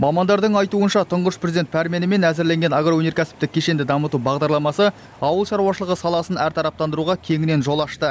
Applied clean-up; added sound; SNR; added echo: none; none; none; none.